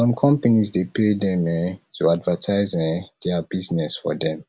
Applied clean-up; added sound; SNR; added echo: none; none; none; none.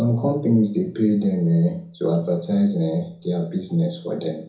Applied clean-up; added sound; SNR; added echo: none; none; none; reverberation time 0.5 s.